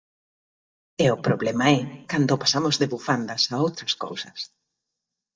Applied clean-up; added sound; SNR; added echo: neural mask model DeepFilterNet 3.